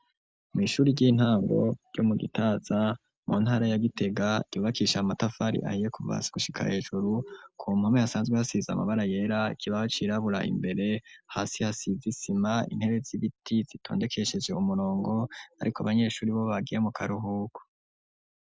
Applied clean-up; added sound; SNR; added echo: none; none; none; none.